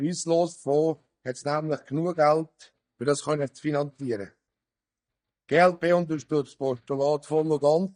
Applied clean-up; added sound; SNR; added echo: neural mask model DeepFilterNet 3.